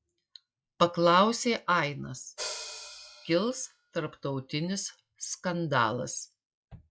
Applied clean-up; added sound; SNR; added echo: classical method log-MMSE.